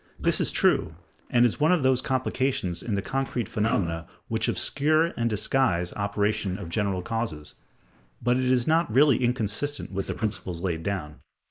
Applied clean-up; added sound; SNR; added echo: neural mask model Resemble Enhance denoiser.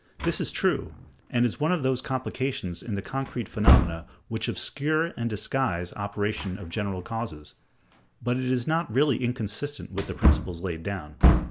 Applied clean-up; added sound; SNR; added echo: none; Wood; 1 dB; none.